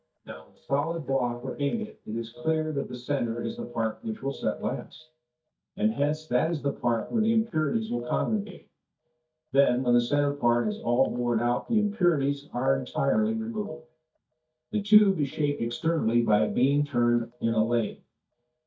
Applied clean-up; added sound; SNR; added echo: neural mask model DeepFilterNet 3.